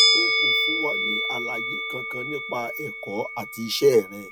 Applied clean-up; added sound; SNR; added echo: none; Musical instrument; -3 dB; none.